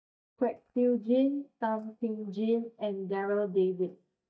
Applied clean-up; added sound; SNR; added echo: neural mask model DeepFilterNet 3.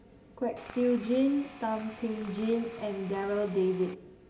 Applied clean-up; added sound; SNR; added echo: none; Tools; 18 dB; reverberation time 1.2 s.